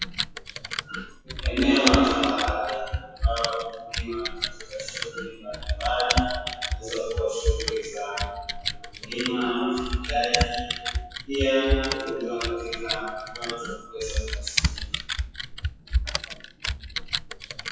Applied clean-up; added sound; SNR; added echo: classical method WPE with log-MMSE.